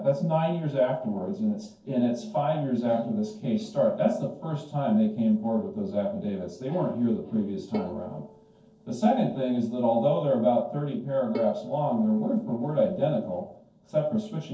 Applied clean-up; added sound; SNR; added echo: neural separator model SepFormer DNS4.